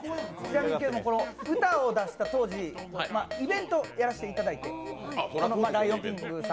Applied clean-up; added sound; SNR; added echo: none; Keyboard (musical); 14 dB; none.